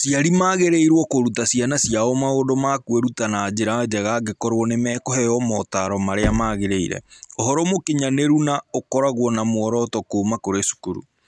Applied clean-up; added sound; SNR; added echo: none; Knock / Wood; 11 dB; none.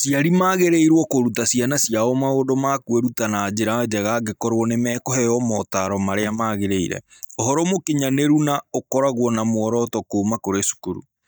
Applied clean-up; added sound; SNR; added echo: neural mask model DeepFilterNet 3.